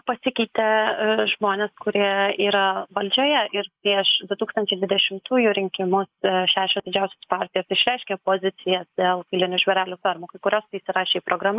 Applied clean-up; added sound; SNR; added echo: neural mask model Resemble Enhance denoiser.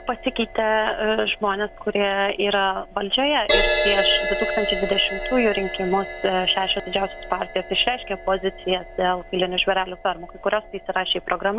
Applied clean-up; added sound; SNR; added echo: none; Crash cymbal; 6 dB; none.